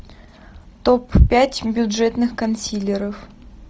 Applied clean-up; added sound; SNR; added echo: none; none; none; none.